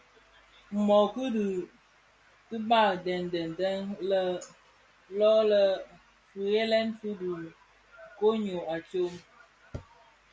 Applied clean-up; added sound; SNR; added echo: none; none; none; none.